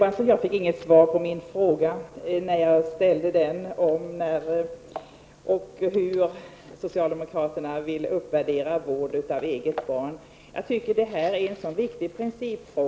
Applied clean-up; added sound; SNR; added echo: none; none; none; none.